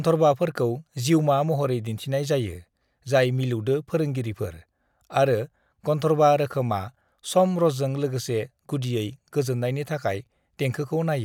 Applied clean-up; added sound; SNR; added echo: none; none; none; none.